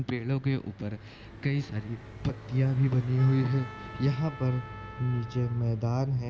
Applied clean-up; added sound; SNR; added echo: none; Trumpet + Car passing by; 17 dB; none.